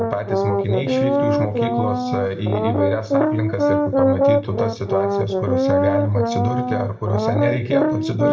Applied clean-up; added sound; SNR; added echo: none; Brass instrument; -3 dB; reverberation time 1.2 s.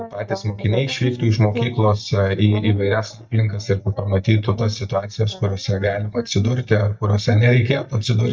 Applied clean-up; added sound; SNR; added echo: neural mask model DeepFilterNet 3.